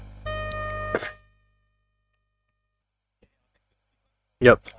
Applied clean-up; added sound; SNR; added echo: neural mask model RNNoise.